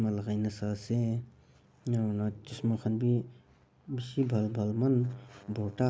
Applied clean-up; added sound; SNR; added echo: none; none; none; none.